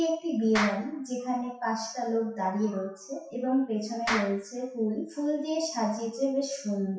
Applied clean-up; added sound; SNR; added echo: classical method WPE with log-MMSE.